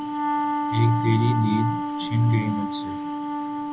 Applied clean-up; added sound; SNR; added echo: none; Wind instrument, woodwind instrument; 2 dB; none.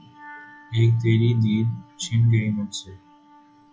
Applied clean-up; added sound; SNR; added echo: classical method log-MMSE.